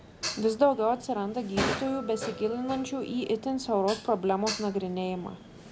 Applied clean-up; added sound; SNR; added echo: none; Dishes, pots, and pans; 9 dB; none.